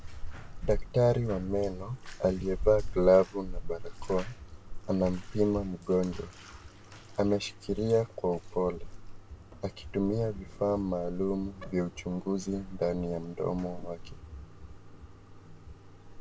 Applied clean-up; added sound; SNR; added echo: none; Bathtub (filling or washing); 8 dB; none.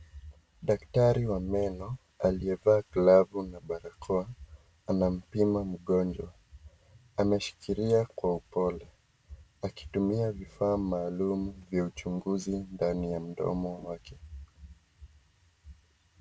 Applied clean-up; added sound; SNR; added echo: none; none; none; none.